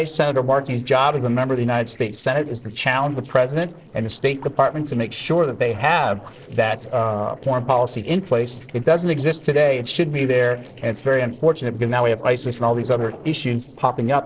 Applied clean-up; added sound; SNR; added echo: neural separator model SepFormer DNS4.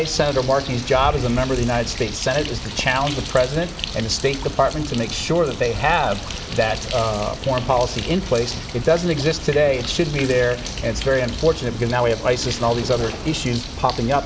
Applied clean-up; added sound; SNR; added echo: none; Bird; 9 dB; none.